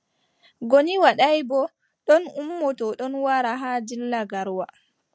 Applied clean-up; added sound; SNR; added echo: none; none; none; none.